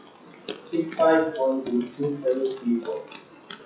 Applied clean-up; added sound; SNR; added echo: classical method WPE with log-MMSE.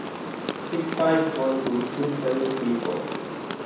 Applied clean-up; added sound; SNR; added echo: none; Rain; 5 dB; reverberation time 0.9 s.